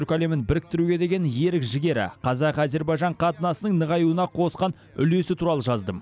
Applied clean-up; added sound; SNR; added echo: none; none; none; none.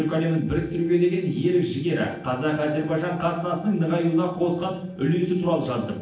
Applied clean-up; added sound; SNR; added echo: neural separator model SepFormer DNS4.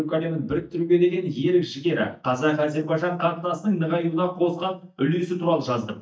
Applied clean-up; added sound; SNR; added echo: neural mask model DeepFilterNet 3.